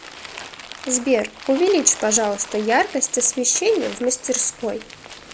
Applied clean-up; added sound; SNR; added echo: none; Crumpling, crinkling; 16 dB; none.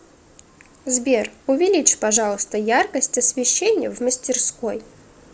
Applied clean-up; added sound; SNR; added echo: none; none; none; none.